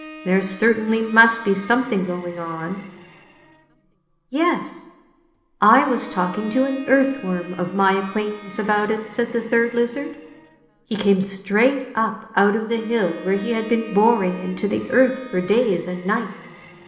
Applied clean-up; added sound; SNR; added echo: none; Bowed string instrument; 20 dB; reverberation time 1.1 s.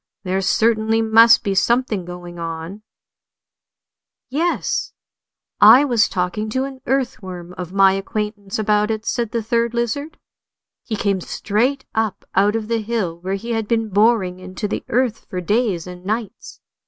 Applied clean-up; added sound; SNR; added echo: none; none; none; none.